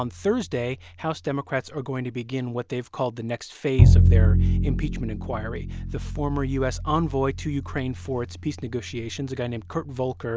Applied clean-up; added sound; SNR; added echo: none; Bowed string instrument; -4 dB; none.